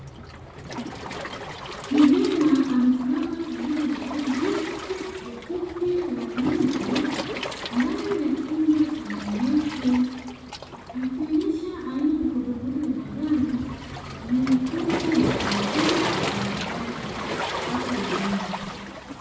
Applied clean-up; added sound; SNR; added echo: none; Waves, surf; 7 dB; reverberation time 1.1 s.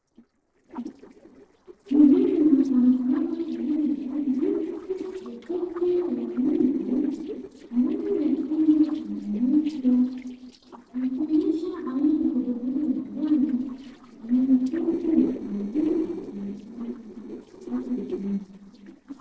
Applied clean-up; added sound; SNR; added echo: neural separator model SepFormer DNS4.